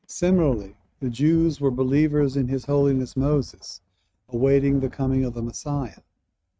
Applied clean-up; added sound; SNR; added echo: neural mask model RNNoise.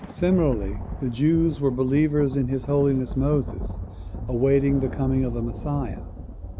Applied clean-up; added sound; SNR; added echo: none; Thunder; 8 dB; none.